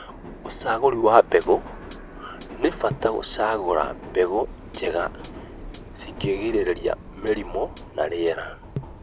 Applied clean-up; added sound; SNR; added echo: none; Hi-hat + Subway, metro, underground; 13 dB; none.